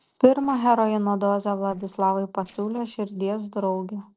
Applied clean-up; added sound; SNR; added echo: neural separator model SepFormer DNS4.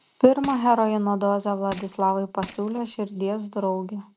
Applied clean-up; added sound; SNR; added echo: none; Crushing; 17 dB; none.